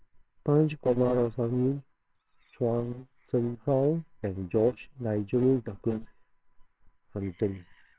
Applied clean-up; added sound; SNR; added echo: neural separator model SepFormer WHAMR!.